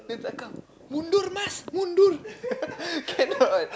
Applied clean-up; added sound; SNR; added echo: none; none; none; none.